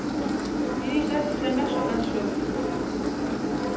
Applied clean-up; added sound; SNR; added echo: none; Engine; -5 dB; reverberation time 1.1 s.